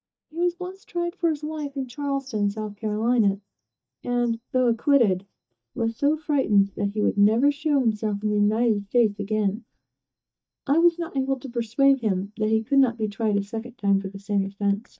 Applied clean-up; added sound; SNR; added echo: neural mask model DeepFilterNet 3.